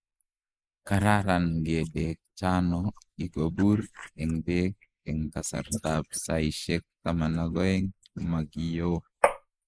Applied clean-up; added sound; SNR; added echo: neural mask model Resemble Enhance denoiser.